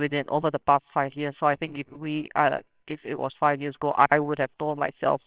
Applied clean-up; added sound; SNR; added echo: neural separator model SepFormer WHAMR!.